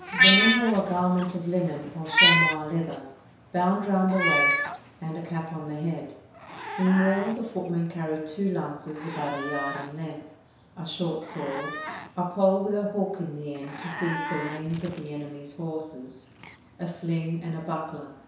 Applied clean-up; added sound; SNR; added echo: none; Meow; 1 dB; reverberation time 0.7 s.